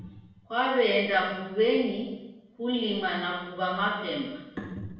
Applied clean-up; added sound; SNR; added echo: none; none; none; reverberation time 0.8 s.